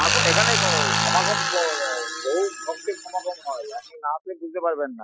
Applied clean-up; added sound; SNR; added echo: classical method Wiener filter.